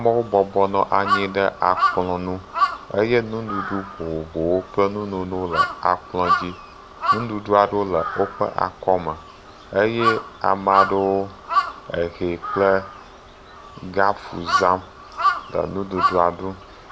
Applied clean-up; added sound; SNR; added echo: none; Crow; 4 dB; none.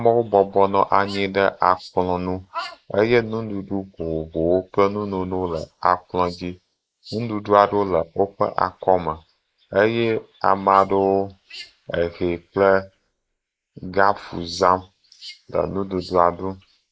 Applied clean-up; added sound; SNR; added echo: neural mask model Resemble Enhance denoiser.